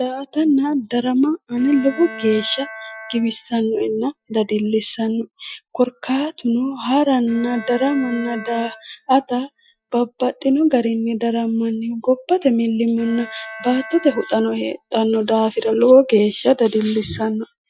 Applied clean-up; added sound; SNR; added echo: classical method Wiener filter.